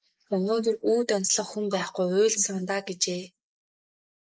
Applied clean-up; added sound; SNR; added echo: neural mask model Resemble Enhance denoiser.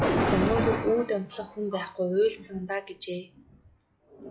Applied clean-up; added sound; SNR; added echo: classical method log-MMSE.